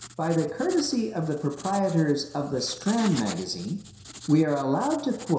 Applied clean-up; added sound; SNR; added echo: none; Writing; 16 dB; reverberation time 0.7 s.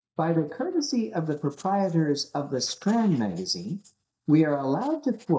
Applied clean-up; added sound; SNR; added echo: neural mask model DeepFilterNet 3.